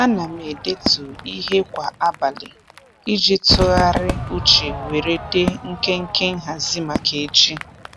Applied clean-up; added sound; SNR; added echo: none; Crowd / Fireworks; 8 dB; none.